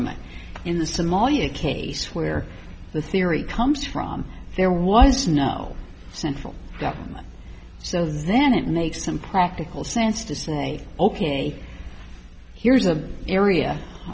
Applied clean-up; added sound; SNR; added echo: none; none; none; none.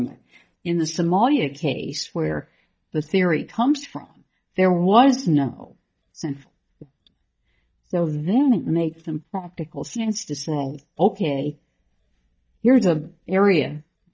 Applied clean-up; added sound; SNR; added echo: neural mask model DeepFilterNet 3.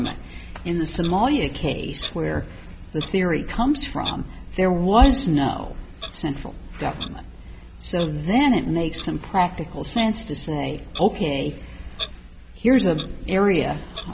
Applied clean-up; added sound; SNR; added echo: none; Clock; 18 dB; none.